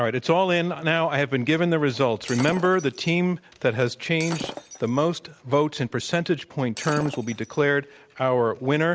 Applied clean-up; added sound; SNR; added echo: none; Shatter; 16 dB; none.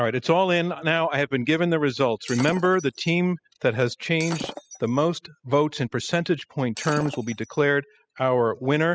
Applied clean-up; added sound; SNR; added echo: classical method spectral subtraction.